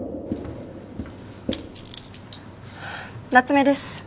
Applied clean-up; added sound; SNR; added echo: none; none; none; none.